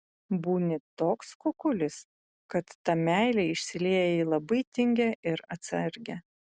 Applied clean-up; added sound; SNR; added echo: none; none; none; none.